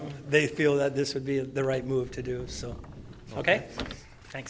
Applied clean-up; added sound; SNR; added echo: none; Sliding door / Slam / Wood; 13 dB; none.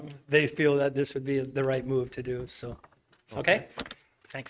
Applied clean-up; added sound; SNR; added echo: neural mask model RNNoise.